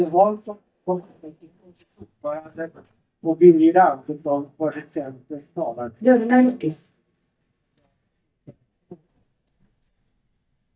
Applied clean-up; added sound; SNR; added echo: neural mask model DeepFilterNet 3.